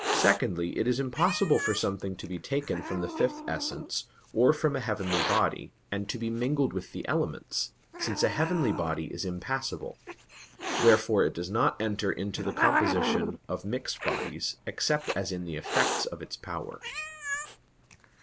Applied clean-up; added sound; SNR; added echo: none; Hiss; 6 dB; none.